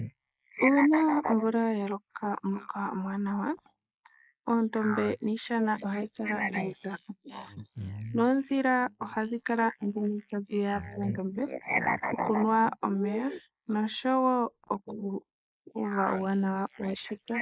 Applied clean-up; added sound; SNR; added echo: neural mask model Resemble Enhance denoiser.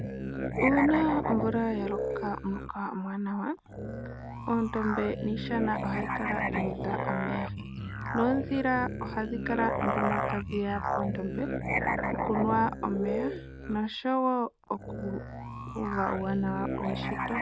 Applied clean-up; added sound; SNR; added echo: none; Musical instrument; 2 dB; none.